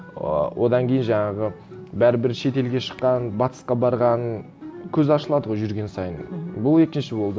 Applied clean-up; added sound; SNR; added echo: none; none; none; none.